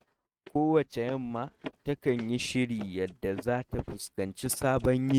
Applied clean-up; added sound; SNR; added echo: neural mask model RNNoise.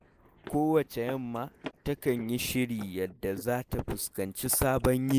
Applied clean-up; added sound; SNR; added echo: neural mask model Resemble Enhance denoiser.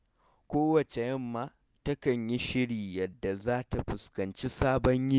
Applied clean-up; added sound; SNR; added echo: none; none; none; none.